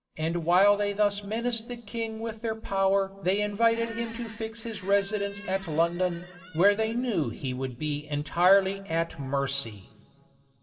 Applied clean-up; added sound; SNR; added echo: none; Squeak; 18 dB; reverberation time 1.7 s.